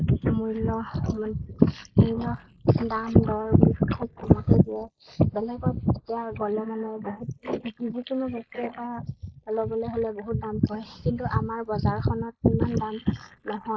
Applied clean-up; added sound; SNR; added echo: neural mask model Resemble Enhance denoiser.